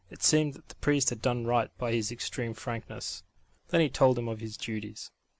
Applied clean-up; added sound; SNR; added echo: none; none; none; none.